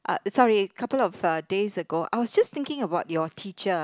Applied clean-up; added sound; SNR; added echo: none; none; none; none.